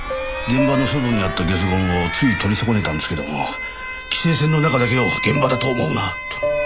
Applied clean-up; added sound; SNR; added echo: none; Alarm; 8 dB; none.